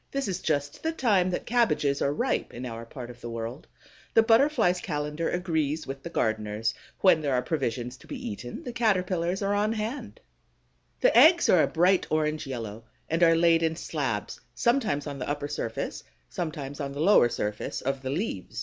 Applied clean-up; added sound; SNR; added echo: none; none; none; none.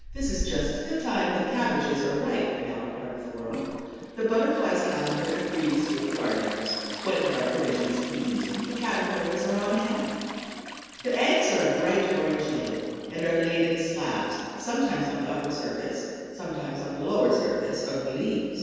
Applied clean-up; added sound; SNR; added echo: none; Trickle, dribble / Toilet flush; 13 dB; reverberation time 2.1 s.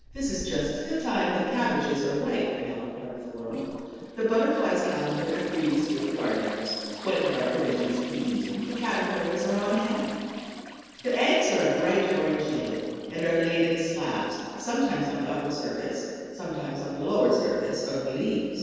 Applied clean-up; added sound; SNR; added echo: neural separator model SepFormer DNS4.